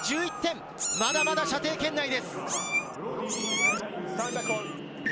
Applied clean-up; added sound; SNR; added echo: none; Meow; 2 dB; none.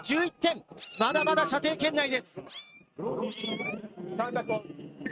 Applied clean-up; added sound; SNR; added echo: neural mask model RNNoise.